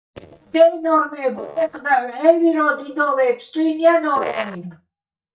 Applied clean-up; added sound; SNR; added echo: neural mask model DeepFilterNet 3.